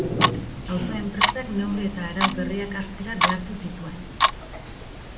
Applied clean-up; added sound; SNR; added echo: none; Clock; -2 dB; reverberation time 0.7 s.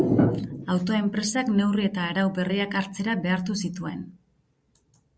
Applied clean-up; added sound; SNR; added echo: none; none; none; none.